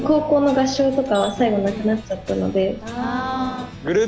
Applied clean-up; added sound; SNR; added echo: none; Tools; 19 dB; none.